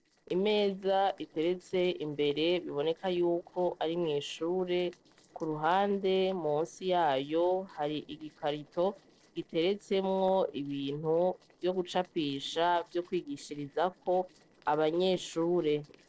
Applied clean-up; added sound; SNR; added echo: neural separator model SepFormer DNS4.